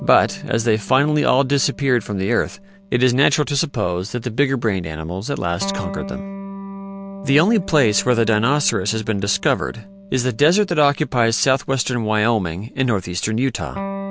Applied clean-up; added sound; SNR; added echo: none; Electric guitar; 15 dB; none.